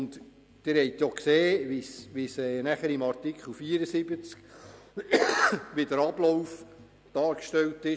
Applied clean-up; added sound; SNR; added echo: none; none; none; none.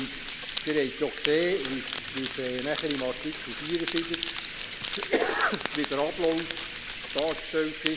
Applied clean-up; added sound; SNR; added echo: none; Crackle + Bathtub (filling or washing); 2 dB; none.